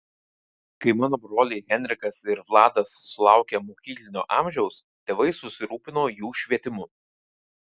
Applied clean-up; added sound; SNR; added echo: none; none; none; none.